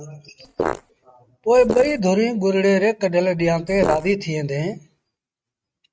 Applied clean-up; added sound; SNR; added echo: neural mask model RNNoise.